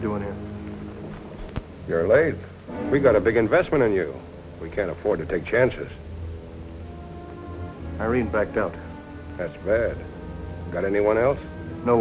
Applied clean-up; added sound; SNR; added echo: none; none; none; none.